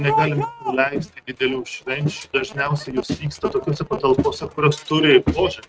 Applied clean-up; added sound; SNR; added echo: neural mask model RNNoise.